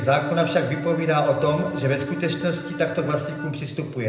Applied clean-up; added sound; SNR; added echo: none; Bowed string instrument; 11 dB; reverberation time 0.8 s.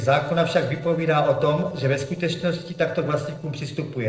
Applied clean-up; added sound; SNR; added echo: neural separator model SepFormer DNS4.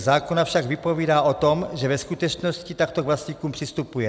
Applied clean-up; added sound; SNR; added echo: none; none; none; none.